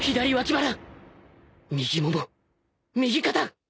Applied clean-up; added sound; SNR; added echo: none; none; none; none.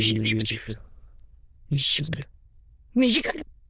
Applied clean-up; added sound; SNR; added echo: neural diffusion model UNIVERSE++.